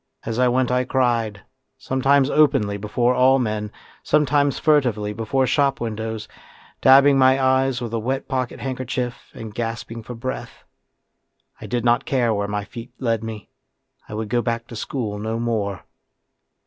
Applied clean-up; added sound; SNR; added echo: none; none; none; none.